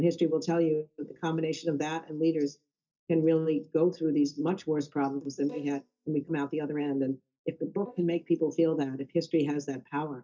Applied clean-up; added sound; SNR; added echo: neural mask model DeepFilterNet 3.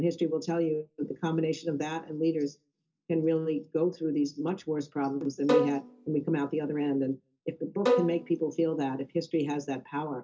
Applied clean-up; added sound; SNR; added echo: none; Bowed string instrument; 2 dB; reverberation time 0.2 s.